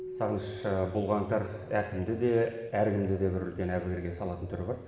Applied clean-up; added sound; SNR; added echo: none; Keyboard (musical); 16 dB; reverberation time 2.0 s.